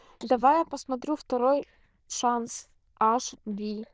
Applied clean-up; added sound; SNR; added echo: neural diffusion model UNIVERSE++.